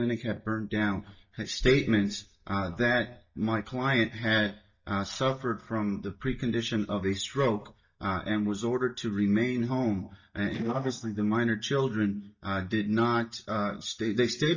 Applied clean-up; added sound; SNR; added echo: neural mask model DeepFilterNet 3.